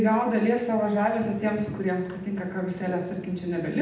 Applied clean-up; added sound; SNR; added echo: none; none; none; reverberation time 0.8 s.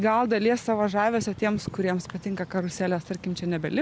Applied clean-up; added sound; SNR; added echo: none; none; none; none.